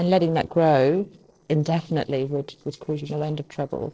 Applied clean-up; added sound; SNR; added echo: neural separator model SepFormer DNS4.